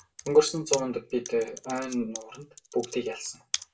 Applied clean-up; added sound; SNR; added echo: none; Computer keyboard; 11 dB; reverberation time 0.2 s.